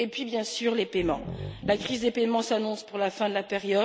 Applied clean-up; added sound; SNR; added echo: none; Growling; 14 dB; none.